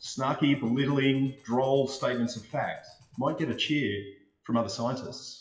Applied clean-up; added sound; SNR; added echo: classical method WPE with log-MMSE.